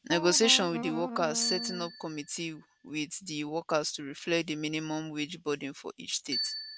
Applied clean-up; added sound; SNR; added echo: none; Bicycle bell + Wind instrument, woodwind instrument; 9 dB; none.